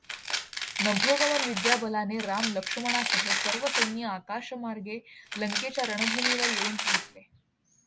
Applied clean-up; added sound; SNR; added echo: none; Domestic sounds, home sounds; -3 dB; none.